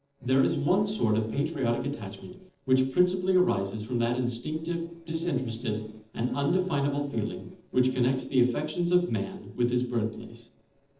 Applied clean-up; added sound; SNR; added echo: neural separator model SepFormer DNS4.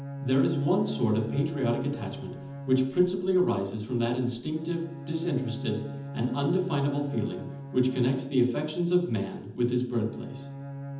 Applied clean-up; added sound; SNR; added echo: none; Bowed string instrument; 11 dB; reverberation time 0.8 s.